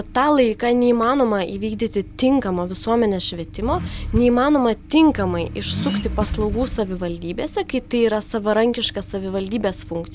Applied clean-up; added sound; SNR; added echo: none; Accelerating, revving, vroom; 11 dB; none.